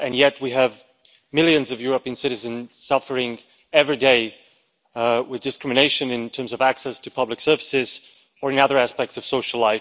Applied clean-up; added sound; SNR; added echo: none; none; none; none.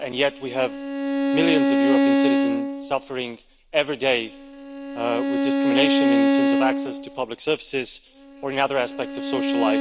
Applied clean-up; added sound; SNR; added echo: none; Bowed string instrument; -3 dB; none.